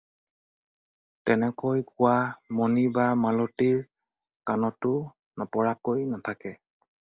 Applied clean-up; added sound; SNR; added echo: none; none; none; none.